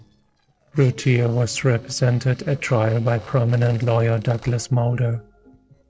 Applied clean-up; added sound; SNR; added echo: neural separator model SepFormer DNS4.